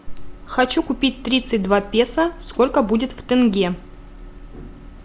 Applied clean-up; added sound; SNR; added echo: none; none; none; none.